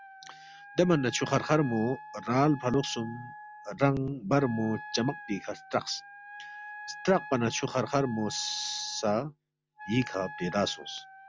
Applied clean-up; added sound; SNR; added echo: none; Wind instrument, woodwind instrument; 15 dB; none.